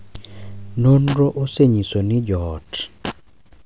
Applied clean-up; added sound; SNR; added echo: none; Fart; 17 dB; none.